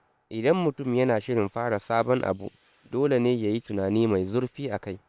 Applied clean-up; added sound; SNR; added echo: neural separator model SepFormer WHAM!.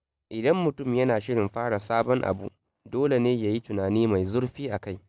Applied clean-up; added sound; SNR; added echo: none; none; none; none.